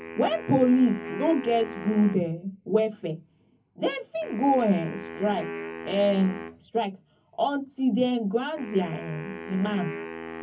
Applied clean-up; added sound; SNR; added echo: none; Wind instrument, woodwind instrument; 13 dB; reverberation time 0.3 s.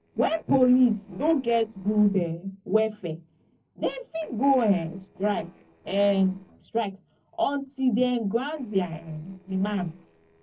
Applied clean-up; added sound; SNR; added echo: neural separator model SepFormer DNS4.